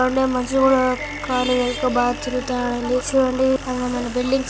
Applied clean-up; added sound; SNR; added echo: none; Bird + Idling; 14 dB; none.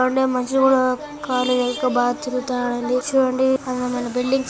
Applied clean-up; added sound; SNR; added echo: none; none; none; none.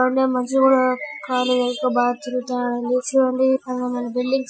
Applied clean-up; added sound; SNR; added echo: classical method Wiener filter.